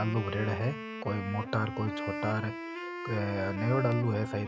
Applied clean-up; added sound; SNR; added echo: none; Wind instrument, woodwind instrument; 7 dB; none.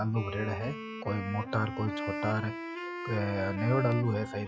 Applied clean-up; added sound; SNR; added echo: classical method log-MMSE.